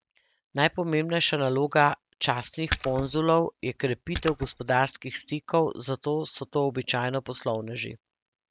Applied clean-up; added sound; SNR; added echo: neural mask model RNNoise.